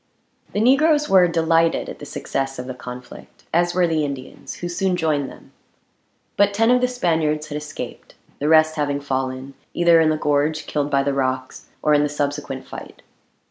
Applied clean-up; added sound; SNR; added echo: none; none; none; none.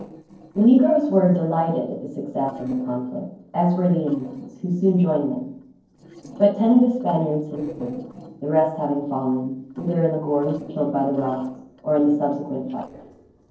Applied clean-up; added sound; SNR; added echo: neural separator model SepFormer DNS4.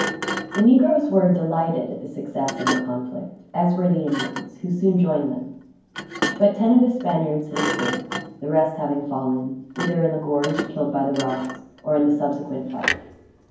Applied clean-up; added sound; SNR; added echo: none; Thump, thud; 9 dB; reverberation time 0.9 s.